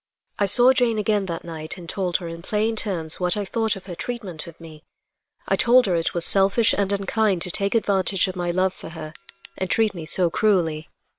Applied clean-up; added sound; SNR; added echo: neural separator model SepFormer WHAM!.